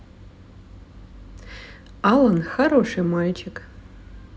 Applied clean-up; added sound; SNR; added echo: none; none; none; none.